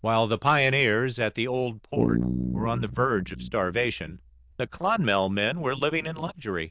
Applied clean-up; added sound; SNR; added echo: neural diffusion model UNIVERSE++.